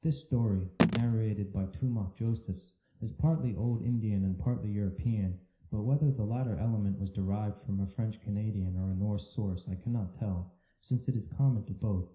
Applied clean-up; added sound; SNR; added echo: none; Telephone; 1 dB; reverberation time 0.5 s.